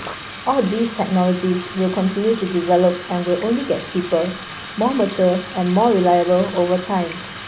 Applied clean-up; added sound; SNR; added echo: none; Bathtub (filling or washing); 14 dB; none.